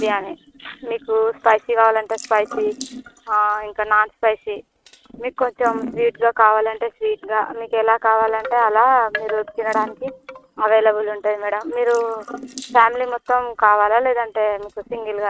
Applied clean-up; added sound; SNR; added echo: neural mask model RNNoise.